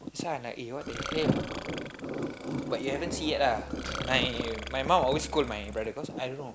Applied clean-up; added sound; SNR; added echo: none; Musical instrument + Burping, eructation; 10 dB; none.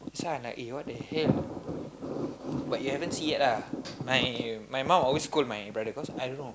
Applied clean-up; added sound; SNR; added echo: none; none; none; none.